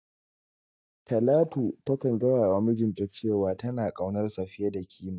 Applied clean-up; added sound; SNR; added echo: neural mask model DeepFilterNet 3.